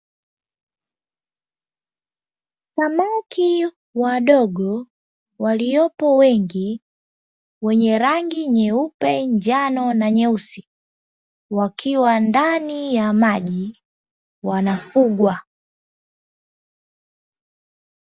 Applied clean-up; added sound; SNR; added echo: none; none; none; none.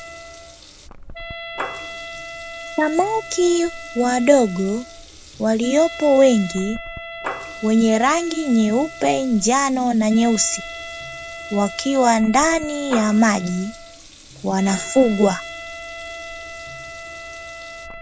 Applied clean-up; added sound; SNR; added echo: none; Wind instrument, woodwind instrument + Water tap, faucet / Liquid; 13 dB; none.